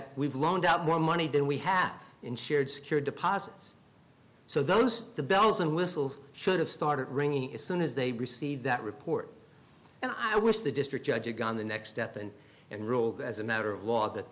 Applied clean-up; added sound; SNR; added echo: none; none; none; none.